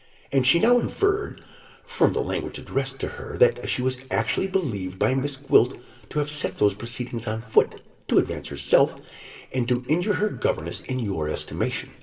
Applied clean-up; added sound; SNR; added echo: none; none; none; reverberation time 0.8 s.